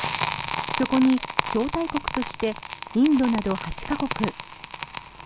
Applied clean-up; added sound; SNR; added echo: none; Crackle; 6 dB; none.